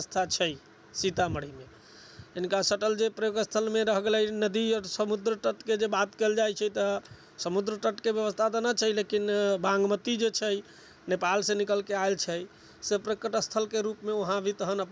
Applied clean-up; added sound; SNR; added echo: none; none; none; none.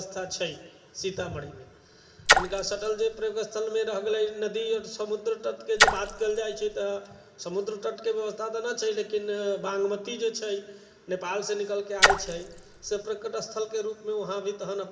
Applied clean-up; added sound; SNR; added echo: none; Splash, splatter; -5 dB; reverberation time 3.0 s.